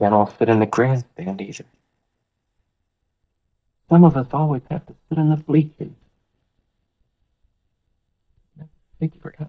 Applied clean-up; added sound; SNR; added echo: neural mask model DeepFilterNet 3.